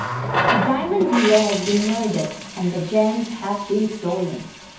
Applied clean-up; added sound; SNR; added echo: none; Water tap, faucet; 5 dB; reverberation time 0.5 s.